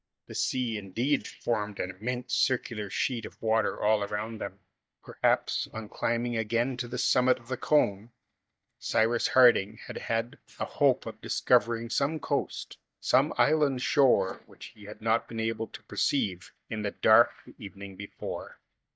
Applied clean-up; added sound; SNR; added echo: neural mask model DeepFilterNet 3.